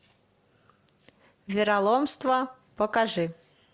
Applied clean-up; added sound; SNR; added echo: none; none; none; none.